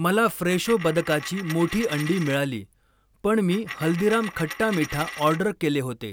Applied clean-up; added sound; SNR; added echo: none; Coin (dropping); 13 dB; none.